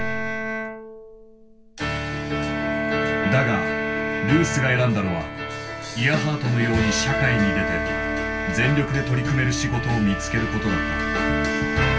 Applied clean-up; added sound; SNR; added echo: none; Bowed string instrument; 6 dB; reverberation time 0.2 s.